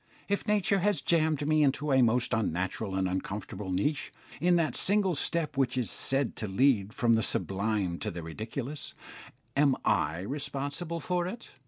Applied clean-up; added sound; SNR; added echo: none; none; none; none.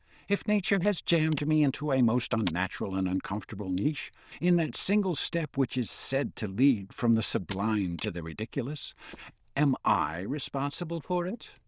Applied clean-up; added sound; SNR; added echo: neural diffusion model UNIVERSE++.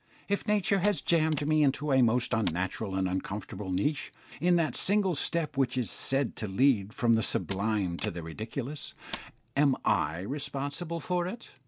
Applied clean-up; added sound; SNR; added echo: none; Mechanisms; 17 dB; none.